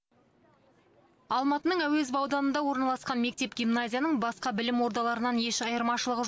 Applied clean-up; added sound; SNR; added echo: none; none; none; none.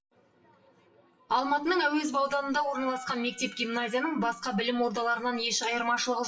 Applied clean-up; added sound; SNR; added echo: classical method WPE with log-MMSE.